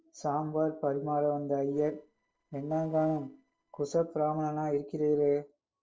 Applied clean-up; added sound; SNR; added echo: neural separator model SepFormer DNS4.